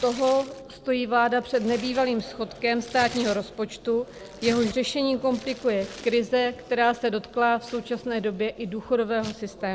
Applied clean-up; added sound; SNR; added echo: none; Tearing; 18 dB; none.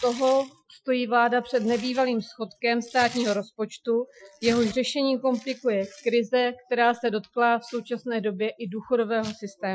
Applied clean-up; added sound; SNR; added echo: classical method Wiener filter.